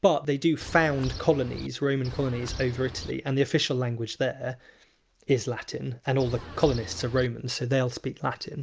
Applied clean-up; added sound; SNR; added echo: none; Bird; 11 dB; none.